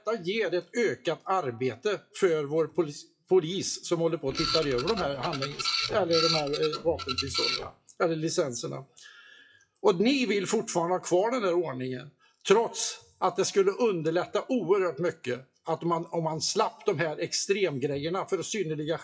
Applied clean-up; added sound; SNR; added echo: classical method WPE with log-MMSE.